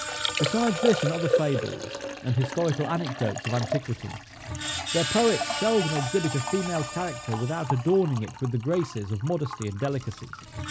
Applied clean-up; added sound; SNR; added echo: none; Liquid + Screech; 5 dB; none.